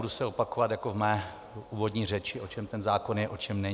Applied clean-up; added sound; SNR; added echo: none; none; none; none.